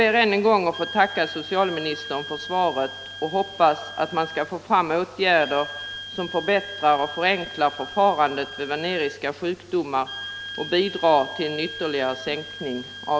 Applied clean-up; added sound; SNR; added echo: none; Wind instrument, woodwind instrument; 13 dB; none.